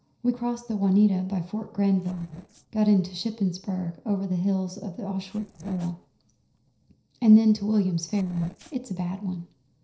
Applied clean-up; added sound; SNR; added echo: neural separator model SepFormer DNS4.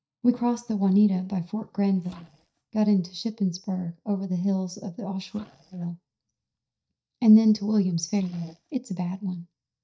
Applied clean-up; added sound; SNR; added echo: neural mask model DeepFilterNet 3.